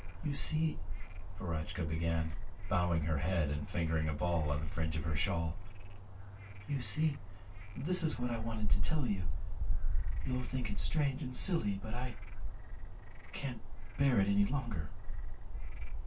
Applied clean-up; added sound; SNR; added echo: none; Frog; -3 dB; reverberation time 0.2 s.